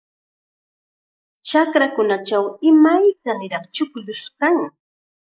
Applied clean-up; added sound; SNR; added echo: neural mask model Resemble Enhance denoiser.